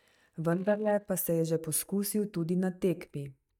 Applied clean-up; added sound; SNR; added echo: neural mask model DeepFilterNet 3.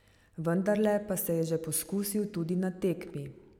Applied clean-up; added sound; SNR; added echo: none; none; none; none.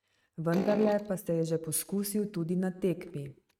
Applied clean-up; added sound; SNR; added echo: neural mask model RNNoise.